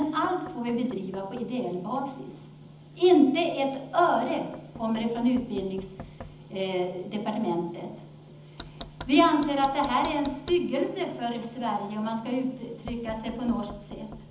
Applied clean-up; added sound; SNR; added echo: none; Knock; 20 dB; reverberation time 0.8 s.